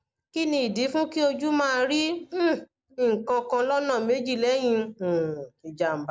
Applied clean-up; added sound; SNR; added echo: none; none; none; none.